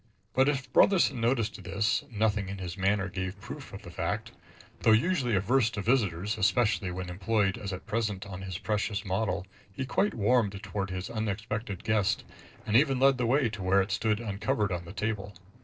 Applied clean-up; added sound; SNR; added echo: neural separator model SepFormer DNS4.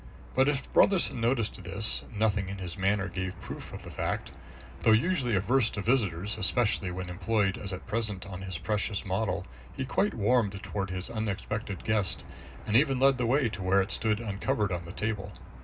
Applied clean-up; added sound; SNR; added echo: none; Engine / Aircraft; 20 dB; reverberation time 0.2 s.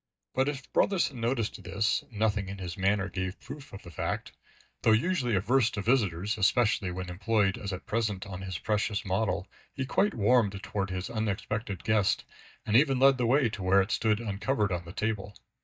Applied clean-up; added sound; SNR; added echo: neural mask model DeepFilterNet 3.